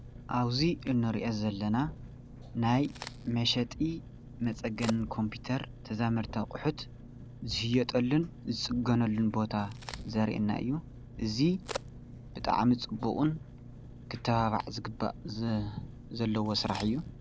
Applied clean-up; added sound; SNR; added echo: none; Engine + Crack; 13 dB; none.